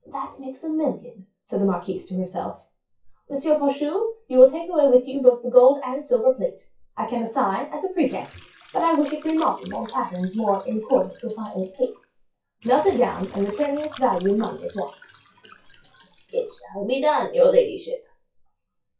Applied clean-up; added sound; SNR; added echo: classical method WPE with log-MMSE.